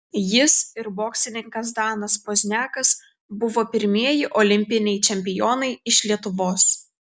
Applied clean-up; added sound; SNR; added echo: none; none; none; none.